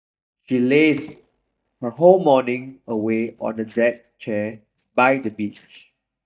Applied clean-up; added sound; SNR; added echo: neural mask model DeepFilterNet 3.